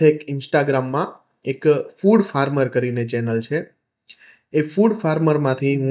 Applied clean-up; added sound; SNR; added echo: neural mask model DeepFilterNet 3.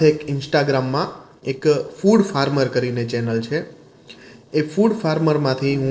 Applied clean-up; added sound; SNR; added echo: neural separator model SepFormer DNS4.